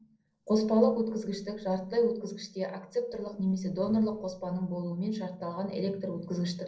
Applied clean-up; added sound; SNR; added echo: neural separator model SepFormer DNS4.